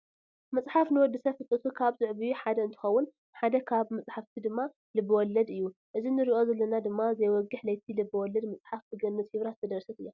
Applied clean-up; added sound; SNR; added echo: none; none; none; none.